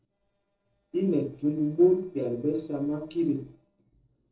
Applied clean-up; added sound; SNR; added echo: neural separator model SepFormer DNS4.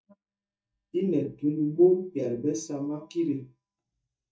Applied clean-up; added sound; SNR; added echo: neural mask model DeepFilterNet 3.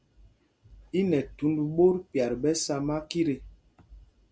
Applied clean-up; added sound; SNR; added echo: none; none; none; none.